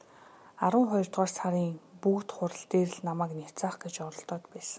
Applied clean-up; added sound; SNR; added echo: none; none; none; none.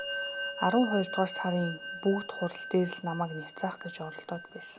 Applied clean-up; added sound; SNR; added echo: none; Musical instrument; 8 dB; none.